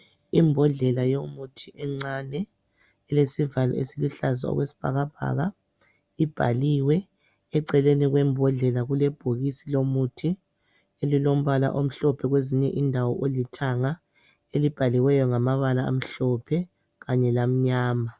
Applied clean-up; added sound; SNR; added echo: none; none; none; none.